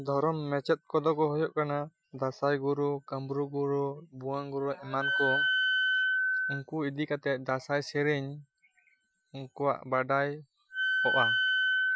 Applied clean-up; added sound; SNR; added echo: classical method Wiener filter.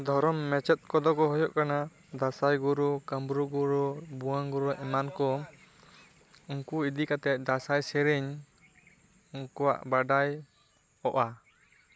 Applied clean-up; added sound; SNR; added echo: none; none; none; none.